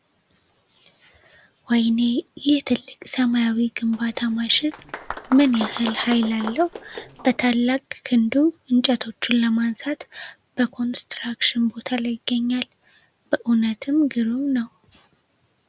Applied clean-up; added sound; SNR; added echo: none; Applause; 12 dB; none.